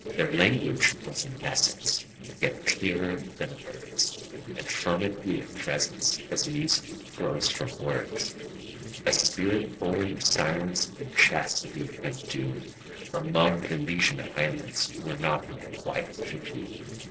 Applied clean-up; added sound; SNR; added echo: neural separator model SepFormer DNS4.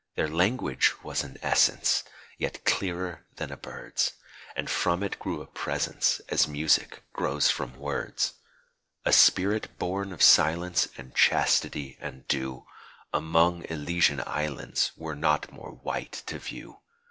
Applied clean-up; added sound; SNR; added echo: none; none; none; none.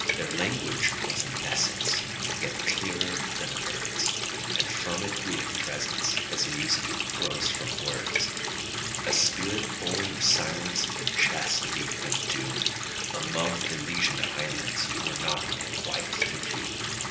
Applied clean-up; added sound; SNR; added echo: none; Water tap, faucet; -2 dB; reverberation time 0.8 s.